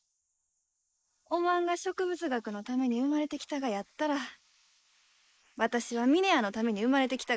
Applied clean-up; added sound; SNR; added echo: neural mask model Resemble Enhance denoiser.